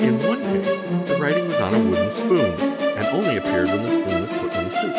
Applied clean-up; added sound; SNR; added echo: none; Musical instrument; -4 dB; none.